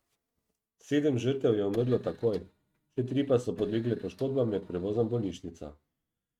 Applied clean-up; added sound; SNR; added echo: neural mask model RNNoise.